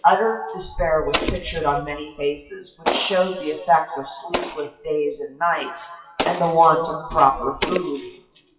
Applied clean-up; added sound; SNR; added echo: classical method WPE with log-MMSE.